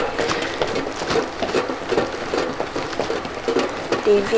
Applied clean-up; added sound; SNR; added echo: none; Run; -2 dB; none.